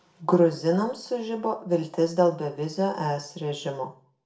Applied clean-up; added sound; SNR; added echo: none; none; none; reverberation time 0.4 s.